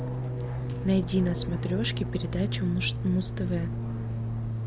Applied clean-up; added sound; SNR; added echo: none; Fixed-wing aircraft, airplane; 1 dB; none.